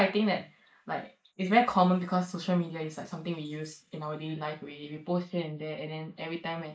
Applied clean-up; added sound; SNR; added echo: neural mask model Resemble Enhance denoiser.